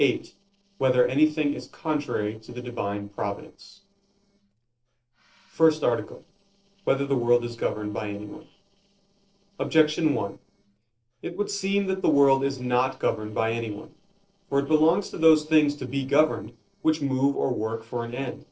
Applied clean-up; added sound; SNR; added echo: neural separator model SepFormer DNS4.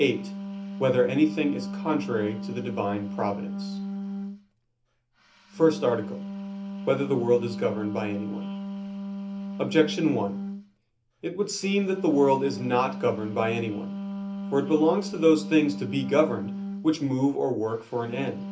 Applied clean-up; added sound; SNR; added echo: none; Wind instrument, woodwind instrument; 8 dB; reverberation time 0.3 s.